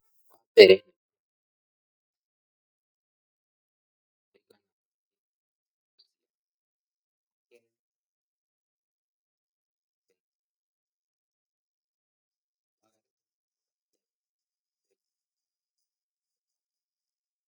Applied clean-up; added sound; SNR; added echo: neural mask model DeepFilterNet 3.